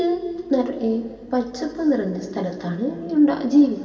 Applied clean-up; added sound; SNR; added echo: none; none; none; reverberation time 2.7 s.